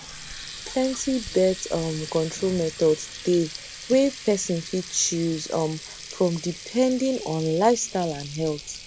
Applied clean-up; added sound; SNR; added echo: none; Water tap, faucet; 14 dB; none.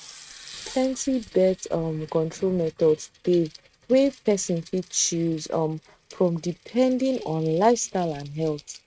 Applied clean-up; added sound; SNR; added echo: neural mask model RNNoise.